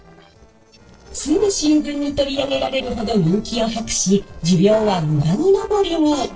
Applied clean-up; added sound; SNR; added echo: neural separator model SepFormer DNS4.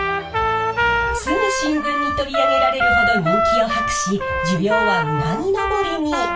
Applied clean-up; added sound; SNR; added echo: none; Trumpet; -3 dB; reverberation time 0.3 s.